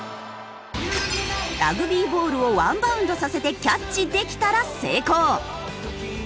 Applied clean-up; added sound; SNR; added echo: none; none; none; none.